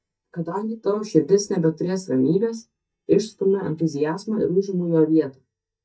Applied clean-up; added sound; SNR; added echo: neural mask model DeepFilterNet 3.